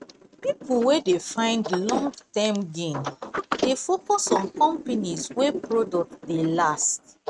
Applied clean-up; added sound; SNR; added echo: neural mask model RNNoise.